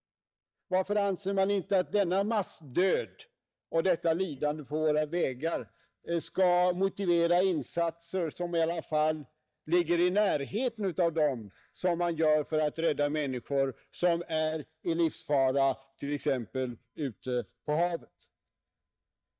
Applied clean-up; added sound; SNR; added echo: neural mask model DeepFilterNet 3.